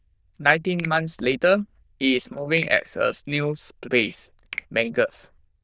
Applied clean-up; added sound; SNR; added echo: neural diffusion model UNIVERSE++.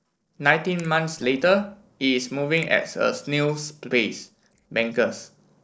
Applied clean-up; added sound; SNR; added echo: neural separator model SepFormer DNS4.